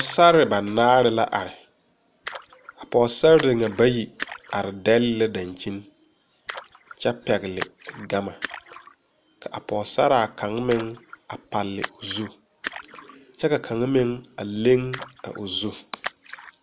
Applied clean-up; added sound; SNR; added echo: none; Splash, splatter; 17 dB; none.